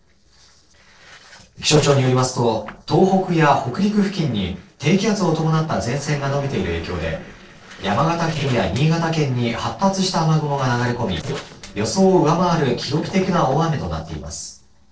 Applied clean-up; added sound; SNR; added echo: neural separator model SepFormer DNS4.